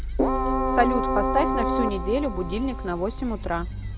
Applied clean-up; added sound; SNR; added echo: none; Keyboard (musical); 1 dB; none.